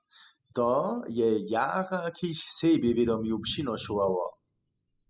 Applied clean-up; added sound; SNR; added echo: classical method spectral subtraction.